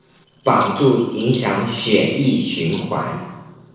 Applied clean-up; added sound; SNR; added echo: neural separator model SepFormer DNS4.